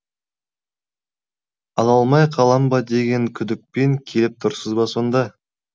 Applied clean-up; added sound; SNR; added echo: none; none; none; none.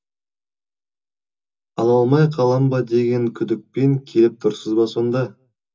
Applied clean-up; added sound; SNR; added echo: none; none; none; reverberation time 0.2 s.